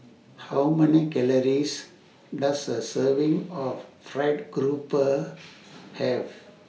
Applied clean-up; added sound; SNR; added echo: none; none; none; none.